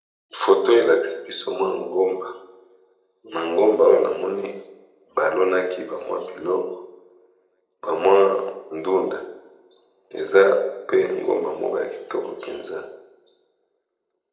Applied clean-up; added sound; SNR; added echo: none; none; none; reverberation time 0.7 s.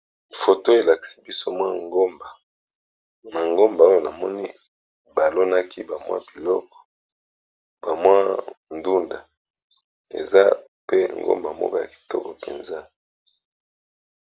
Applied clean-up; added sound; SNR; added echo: none; none; none; none.